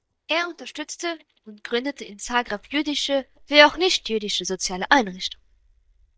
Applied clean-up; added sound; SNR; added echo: neural mask model DeepFilterNet 3.